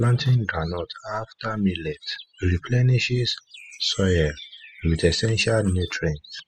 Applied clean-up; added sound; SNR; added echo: classical method spectral subtraction.